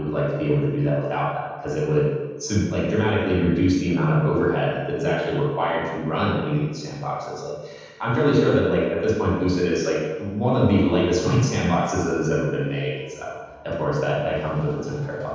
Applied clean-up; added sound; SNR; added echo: none; none; none; reverberation time 1.2 s.